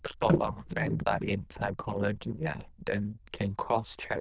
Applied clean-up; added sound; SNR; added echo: neural diffusion model UNIVERSE++.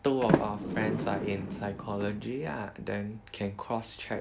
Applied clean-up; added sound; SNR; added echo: none; Sliding door; 0 dB; none.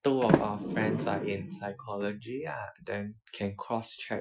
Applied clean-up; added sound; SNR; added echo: classical method Wiener filter.